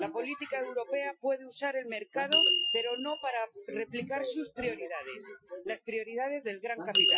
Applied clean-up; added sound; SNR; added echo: classical method Wiener filter.